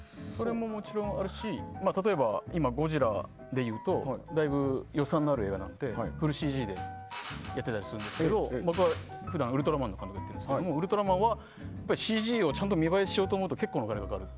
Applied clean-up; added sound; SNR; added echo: none; Drill; 15 dB; none.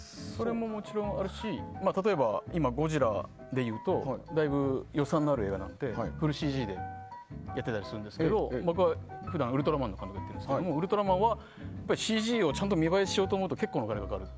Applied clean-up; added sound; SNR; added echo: none; none; none; none.